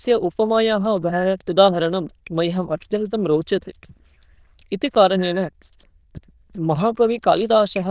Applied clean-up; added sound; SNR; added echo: neural diffusion model UNIVERSE++.